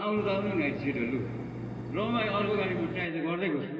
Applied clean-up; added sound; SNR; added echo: none; Engine; 7 dB; reverberation time 2.5 s.